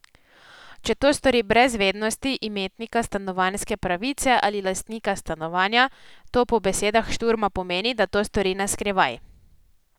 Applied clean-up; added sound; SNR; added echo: none; none; none; none.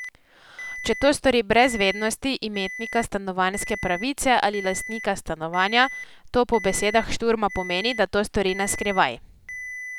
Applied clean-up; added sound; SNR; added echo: none; Alarm; 13 dB; none.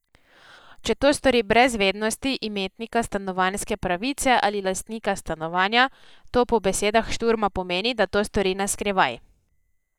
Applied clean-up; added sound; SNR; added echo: neural mask model DeepFilterNet 3.